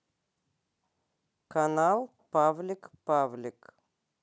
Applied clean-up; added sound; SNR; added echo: none; none; none; none.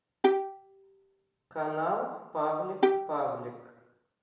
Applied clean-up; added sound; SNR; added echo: none; Bowed string instrument; -4 dB; reverberation time 0.9 s.